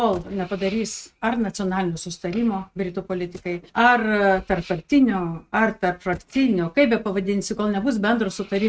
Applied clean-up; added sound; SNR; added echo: neural mask model RNNoise.